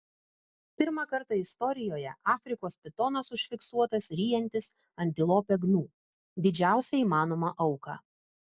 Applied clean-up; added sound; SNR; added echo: none; none; none; none.